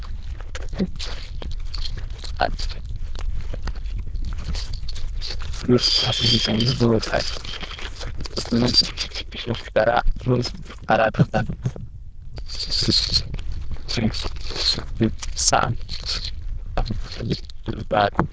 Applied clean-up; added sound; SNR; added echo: neural diffusion model UNIVERSE++.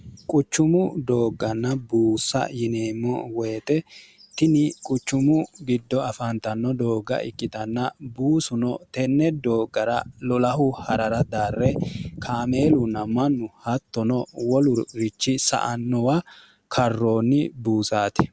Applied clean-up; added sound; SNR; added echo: none; none; none; none.